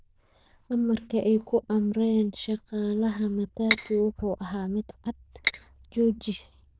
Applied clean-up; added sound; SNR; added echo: neural diffusion model UNIVERSE++.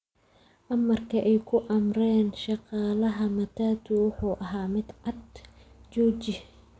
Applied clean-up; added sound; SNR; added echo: none; none; none; none.